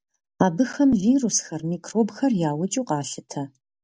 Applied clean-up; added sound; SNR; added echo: none; none; none; none.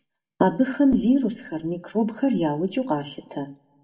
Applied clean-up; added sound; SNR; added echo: none; none; none; reverberation time 0.4 s.